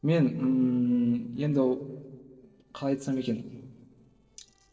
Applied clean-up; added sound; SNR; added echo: neural separator model SepFormer DNS4.